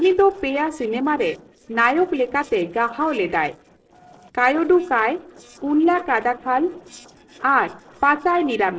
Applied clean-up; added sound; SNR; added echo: neural separator model SepFormer DNS4.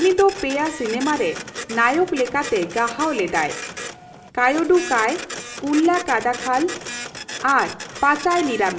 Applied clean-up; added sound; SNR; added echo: none; Printer; 12 dB; reverberation time 0.9 s.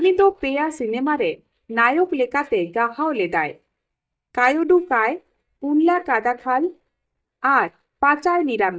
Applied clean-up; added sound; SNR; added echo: neural mask model DeepFilterNet 3.